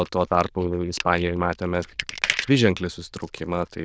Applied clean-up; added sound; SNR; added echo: neural diffusion model UNIVERSE++.